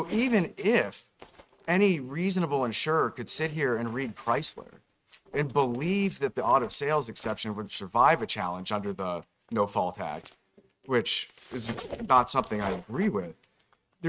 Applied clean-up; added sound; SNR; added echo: neural mask model RNNoise.